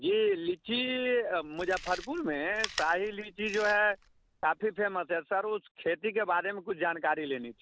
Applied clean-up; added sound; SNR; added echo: none; Chewing, mastication; 17 dB; none.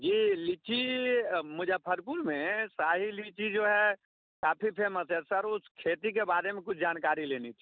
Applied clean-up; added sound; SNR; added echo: none; none; none; none.